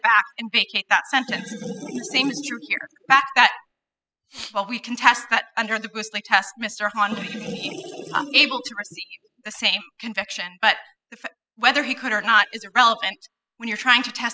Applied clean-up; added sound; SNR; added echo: classical method spectral subtraction.